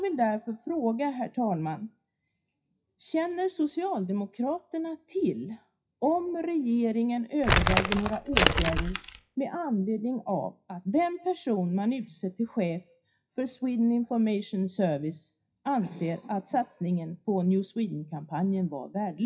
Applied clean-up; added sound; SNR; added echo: classical method WPE with log-MMSE.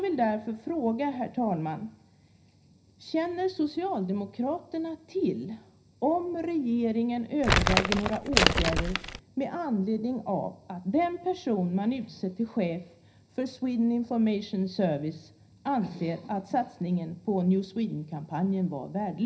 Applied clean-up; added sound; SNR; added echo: none; Crumpling, crinkling; -4 dB; reverberation time 0.4 s.